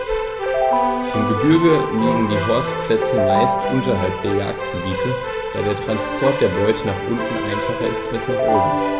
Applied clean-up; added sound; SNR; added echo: none; Keyboard (musical); -1 dB; none.